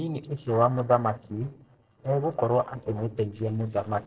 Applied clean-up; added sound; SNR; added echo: neural separator model SepFormer DNS4.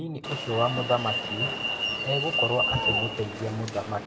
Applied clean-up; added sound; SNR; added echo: none; Alarm; 0 dB; reverberation time 1.0 s.